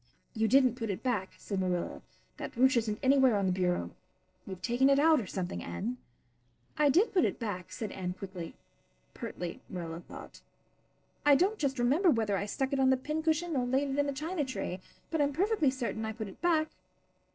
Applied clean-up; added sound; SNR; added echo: neural separator model SepFormer DNS4.